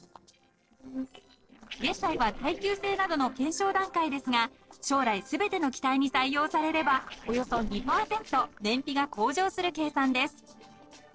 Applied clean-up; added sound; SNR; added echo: neural separator model SepFormer DNS4.